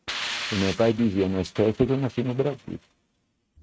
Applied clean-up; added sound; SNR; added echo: neural mask model RNNoise.